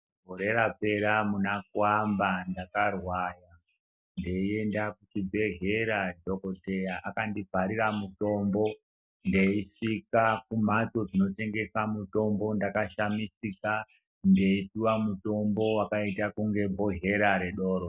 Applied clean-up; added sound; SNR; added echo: neural mask model DeepFilterNet 3.